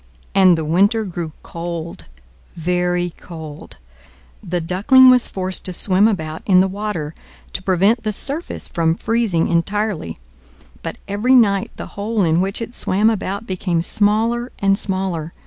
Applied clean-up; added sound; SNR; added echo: none; none; none; none.